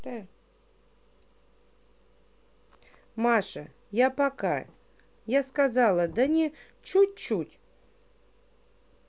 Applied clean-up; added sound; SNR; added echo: none; none; none; none.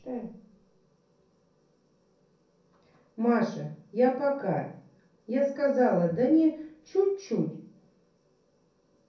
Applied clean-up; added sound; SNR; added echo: none; none; none; reverberation time 0.6 s.